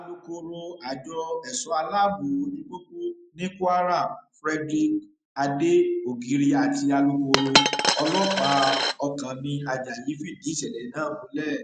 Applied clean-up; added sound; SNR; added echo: none; Coin (dropping); 1 dB; none.